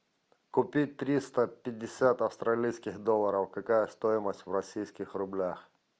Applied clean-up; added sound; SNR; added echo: none; none; none; none.